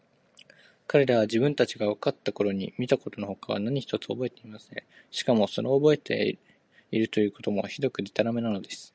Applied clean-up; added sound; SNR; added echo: none; none; none; none.